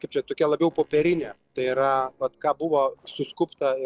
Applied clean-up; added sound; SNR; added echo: neural separator model SepFormer DNS4.